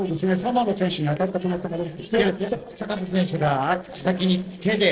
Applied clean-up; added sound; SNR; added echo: neural separator model SepFormer DNS4.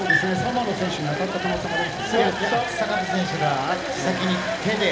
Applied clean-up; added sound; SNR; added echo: none; Idling; 14 dB; reverberation time 0.8 s.